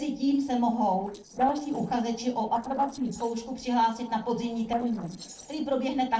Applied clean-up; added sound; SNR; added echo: neural separator model SepFormer DNS4.